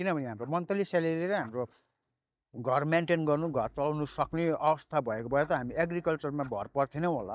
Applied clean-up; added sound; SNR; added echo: neural mask model DeepFilterNet 3.